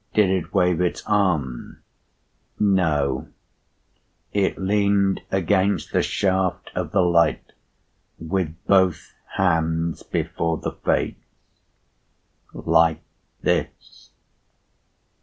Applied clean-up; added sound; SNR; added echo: none; none; none; none.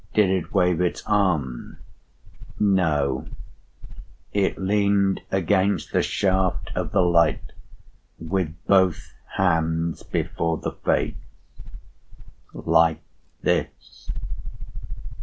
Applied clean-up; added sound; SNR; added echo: none; Insect; 7 dB; none.